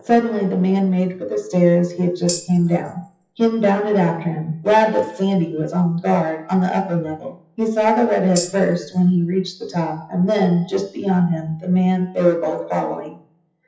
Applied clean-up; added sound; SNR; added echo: classical method WPE with log-MMSE.